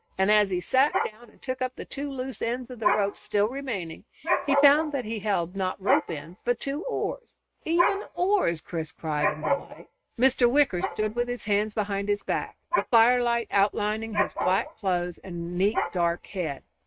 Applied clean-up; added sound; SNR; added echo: neural mask model RNNoise.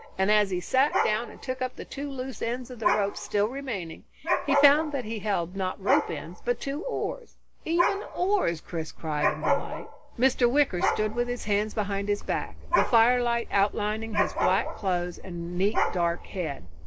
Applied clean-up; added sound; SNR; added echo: none; Dog; 6 dB; none.